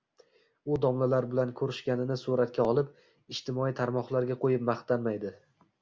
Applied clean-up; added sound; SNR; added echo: none; none; none; none.